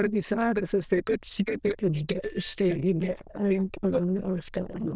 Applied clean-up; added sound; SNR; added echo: neural diffusion model UNIVERSE++.